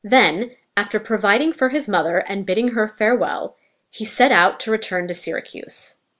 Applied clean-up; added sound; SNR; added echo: none; none; none; none.